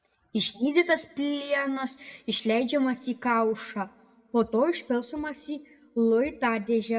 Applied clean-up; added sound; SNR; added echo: none; none; none; reverberation time 1.2 s.